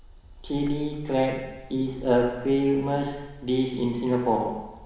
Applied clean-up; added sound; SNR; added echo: none; Purr; 17 dB; reverberation time 1.0 s.